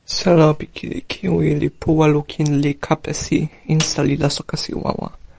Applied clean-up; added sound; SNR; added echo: none; Snare drum; 16 dB; none.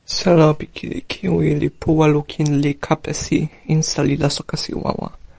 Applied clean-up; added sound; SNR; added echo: none; none; none; none.